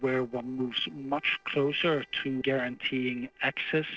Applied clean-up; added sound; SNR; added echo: neural separator model SepFormer DNS4.